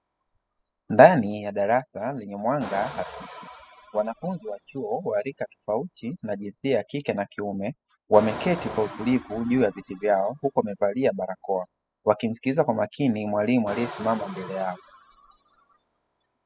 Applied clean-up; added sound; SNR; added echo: classical method spectral subtraction.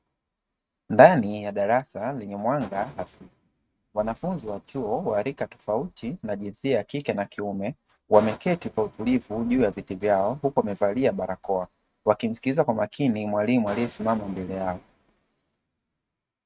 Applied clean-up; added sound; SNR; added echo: neural mask model RNNoise.